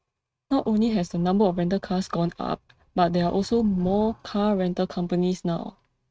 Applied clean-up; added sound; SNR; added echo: neural mask model RNNoise.